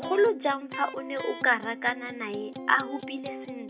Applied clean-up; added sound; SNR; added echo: none; Electric guitar; 11 dB; reverberation time 0.3 s.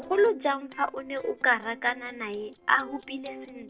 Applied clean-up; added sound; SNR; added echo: neural separator model SepFormer DNS4.